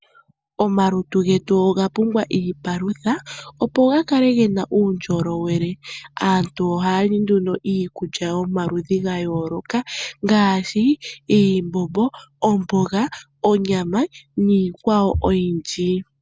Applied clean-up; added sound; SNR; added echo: none; none; none; none.